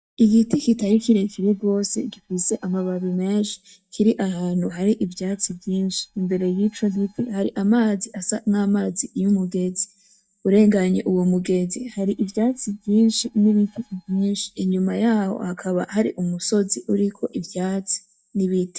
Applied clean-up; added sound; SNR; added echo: neural mask model DeepFilterNet 3.